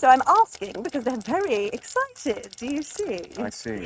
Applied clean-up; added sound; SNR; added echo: neural mask model RNNoise.